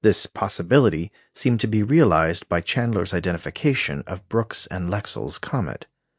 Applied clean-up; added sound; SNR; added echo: neural mask model Resemble Enhance denoiser.